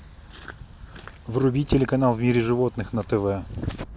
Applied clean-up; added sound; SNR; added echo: none; none; none; none.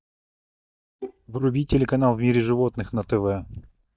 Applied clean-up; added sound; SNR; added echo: neural mask model DeepFilterNet 3.